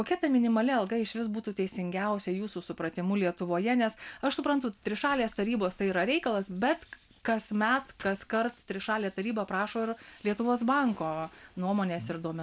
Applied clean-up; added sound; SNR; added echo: none; none; none; none.